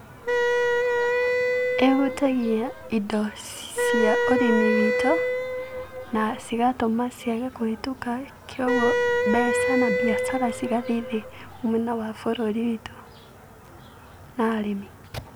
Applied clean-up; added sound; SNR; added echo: none; Wind instrument, woodwind instrument; -2 dB; none.